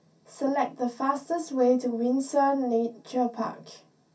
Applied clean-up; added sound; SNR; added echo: none; none; none; reverberation time 0.3 s.